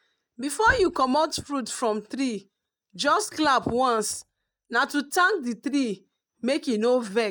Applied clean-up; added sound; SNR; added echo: neural mask model RNNoise.